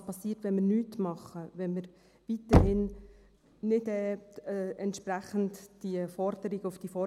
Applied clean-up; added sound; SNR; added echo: none; Knock; -2 dB; none.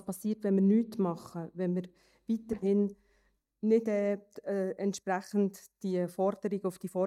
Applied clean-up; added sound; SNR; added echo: neural mask model DeepFilterNet 3.